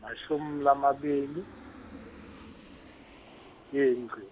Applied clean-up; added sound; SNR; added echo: none; Aircraft; 18 dB; none.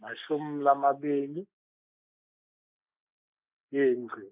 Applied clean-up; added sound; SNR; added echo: neural mask model Resemble Enhance denoiser.